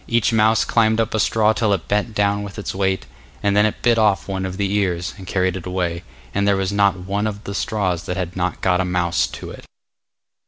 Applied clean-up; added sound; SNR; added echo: none; none; none; none.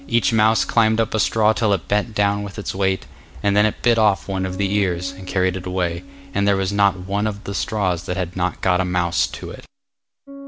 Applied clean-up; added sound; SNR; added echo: none; Bass guitar + Wind; 20 dB; none.